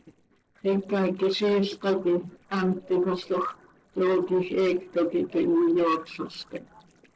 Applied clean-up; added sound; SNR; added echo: neural separator model SepFormer DNS4.